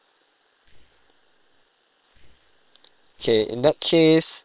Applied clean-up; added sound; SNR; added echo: neural separator model SepFormer WHAM!.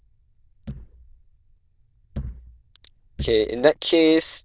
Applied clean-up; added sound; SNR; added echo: neural diffusion model UNIVERSE++.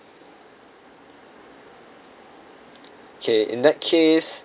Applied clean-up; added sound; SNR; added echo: none; none; none; none.